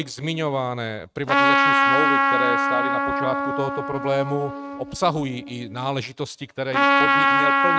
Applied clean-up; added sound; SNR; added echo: neural mask model RNNoise.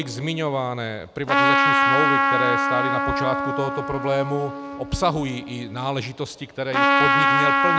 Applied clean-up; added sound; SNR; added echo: none; Trumpet; -4 dB; none.